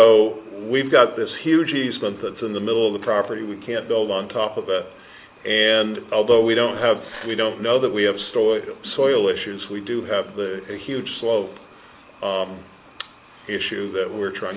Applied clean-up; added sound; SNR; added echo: none; none; none; none.